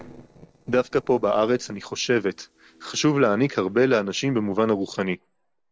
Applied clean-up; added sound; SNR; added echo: neural separator model SepFormer DNS4.